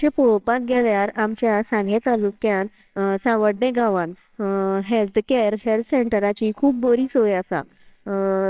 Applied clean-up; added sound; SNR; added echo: neural separator model SepFormer WHAMR!.